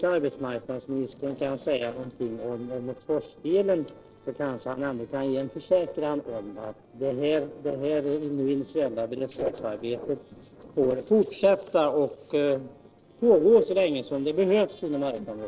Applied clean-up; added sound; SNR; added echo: neural separator model SepFormer DNS4.